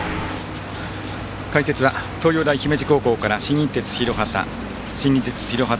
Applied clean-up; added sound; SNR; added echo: none; Slam / Car + Scratching (performance technique); 18 dB; none.